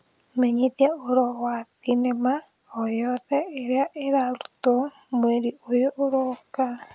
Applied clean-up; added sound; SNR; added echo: none; none; none; none.